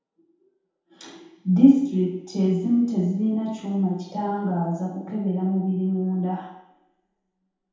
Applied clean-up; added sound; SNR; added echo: none; none; none; reverberation time 0.8 s.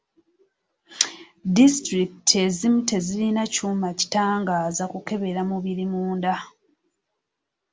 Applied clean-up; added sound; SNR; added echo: none; none; none; none.